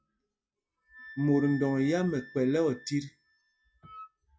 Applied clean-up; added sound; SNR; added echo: classical method log-MMSE.